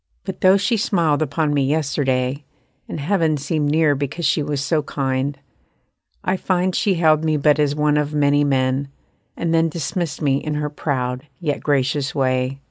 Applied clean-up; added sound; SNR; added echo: none; none; none; none.